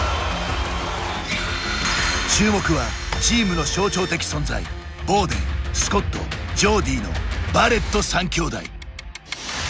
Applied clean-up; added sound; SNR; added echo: none; Printer; 10 dB; none.